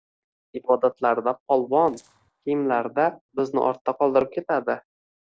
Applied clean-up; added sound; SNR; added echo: neural separator model SepFormer DNS4.